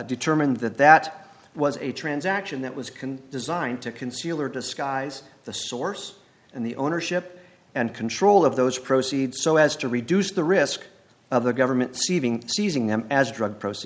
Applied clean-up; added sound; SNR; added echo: none; none; none; none.